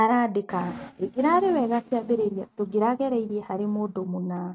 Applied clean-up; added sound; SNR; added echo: neural mask model RNNoise.